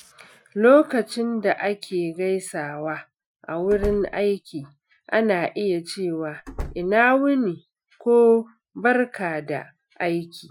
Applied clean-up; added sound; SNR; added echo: classical method Wiener filter.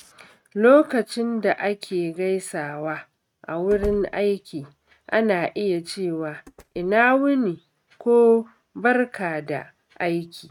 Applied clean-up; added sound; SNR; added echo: neural mask model RNNoise.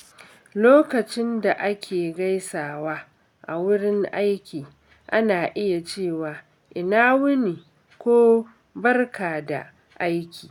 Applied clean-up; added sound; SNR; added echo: none; none; none; none.